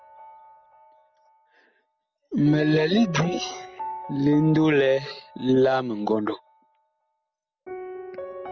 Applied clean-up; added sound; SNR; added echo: none; Piano; 15 dB; none.